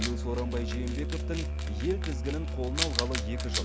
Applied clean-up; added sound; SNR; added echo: none; Wild animals + Musical instrument; -4 dB; none.